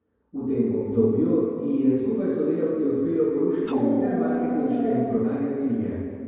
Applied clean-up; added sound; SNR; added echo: none; Dog; 3 dB; reverberation time 2.2 s.